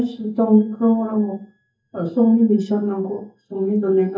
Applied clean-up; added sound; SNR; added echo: neural mask model DeepFilterNet 3.